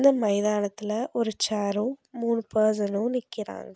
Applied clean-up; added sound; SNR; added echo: none; none; none; none.